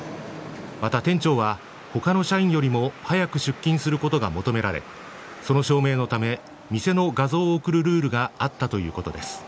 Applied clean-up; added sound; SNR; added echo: none; none; none; none.